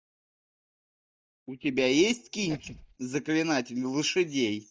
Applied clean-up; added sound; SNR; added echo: neural mask model DeepFilterNet 3.